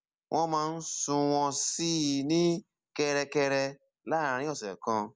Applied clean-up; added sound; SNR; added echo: none; none; none; none.